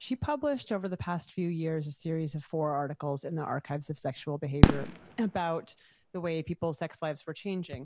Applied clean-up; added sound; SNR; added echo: none; Fireworks; 0 dB; none.